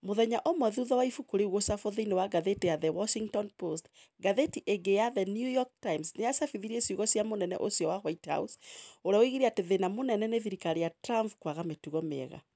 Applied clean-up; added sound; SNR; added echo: none; none; none; none.